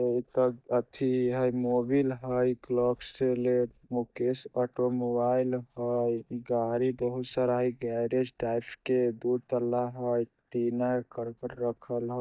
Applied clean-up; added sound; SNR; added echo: neural mask model DeepFilterNet 3.